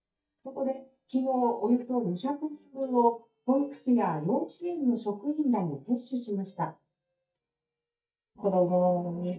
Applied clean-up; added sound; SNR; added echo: neural mask model DeepFilterNet 3.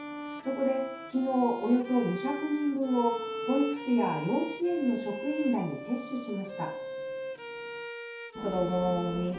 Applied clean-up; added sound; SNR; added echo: none; Bowed string instrument; 9 dB; reverberation time 0.6 s.